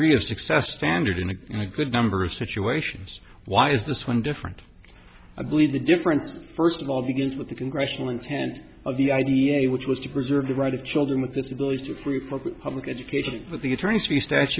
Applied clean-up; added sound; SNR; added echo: none; none; none; none.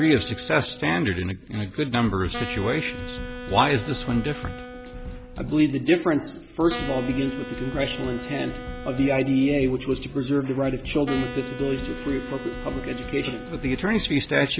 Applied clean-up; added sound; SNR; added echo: none; Wind instrument, woodwind instrument + Drum kit; 11 dB; none.